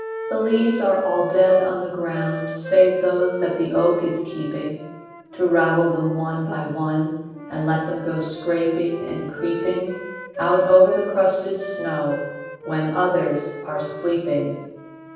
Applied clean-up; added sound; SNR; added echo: none; Wind instrument, woodwind instrument; 13 dB; reverberation time 1.2 s.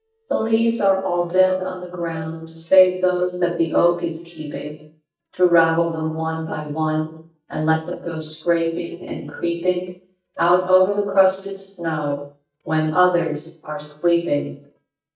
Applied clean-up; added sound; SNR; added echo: neural mask model DeepFilterNet 3.